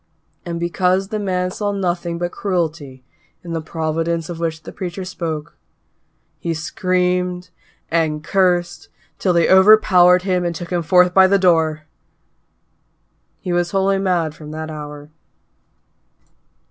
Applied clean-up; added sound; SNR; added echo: none; none; none; none.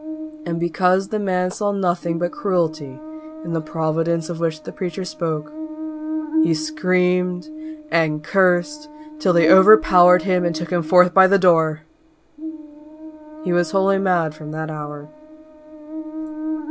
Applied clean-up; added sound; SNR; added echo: none; Buzz; 10 dB; none.